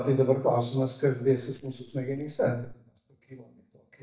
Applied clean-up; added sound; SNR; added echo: neural mask model DeepFilterNet 3.